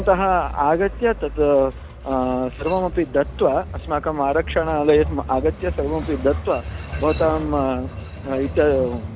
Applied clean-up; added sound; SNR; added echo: none; Train; 10 dB; none.